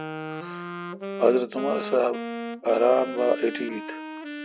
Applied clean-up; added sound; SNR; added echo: none; Wind instrument, woodwind instrument; 8 dB; none.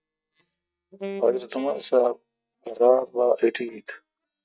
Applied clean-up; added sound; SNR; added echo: neural mask model DeepFilterNet 3.